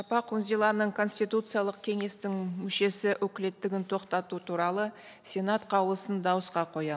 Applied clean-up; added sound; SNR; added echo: none; none; none; none.